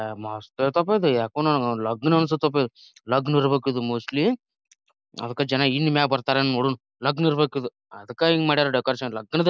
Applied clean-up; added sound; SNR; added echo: none; none; none; none.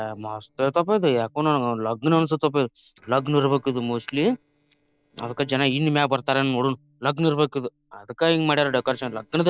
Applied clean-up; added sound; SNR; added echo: neural separator model SepFormer DNS4.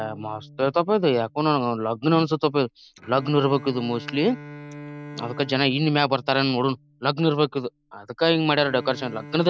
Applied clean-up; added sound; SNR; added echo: none; Bowed string instrument; 19 dB; none.